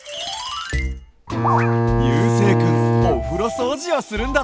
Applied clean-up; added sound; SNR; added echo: none; Bowed string instrument; -4 dB; none.